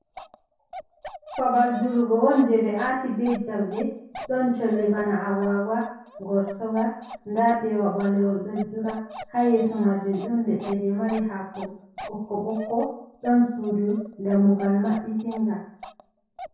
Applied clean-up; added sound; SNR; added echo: none; Bark; 17 dB; reverberation time 0.5 s.